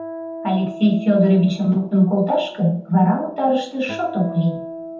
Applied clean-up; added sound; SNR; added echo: none; Acoustic guitar; 15 dB; reverberation time 0.6 s.